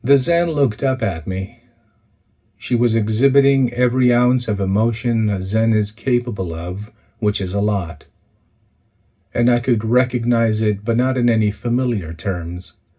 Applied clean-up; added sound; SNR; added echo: none; none; none; reverberation time 0.4 s.